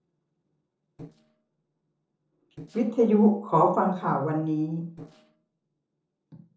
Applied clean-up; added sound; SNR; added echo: neural separator model SepFormer DNS4.